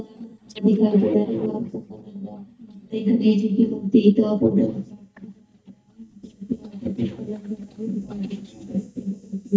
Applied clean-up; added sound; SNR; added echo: neural mask model DeepFilterNet 3.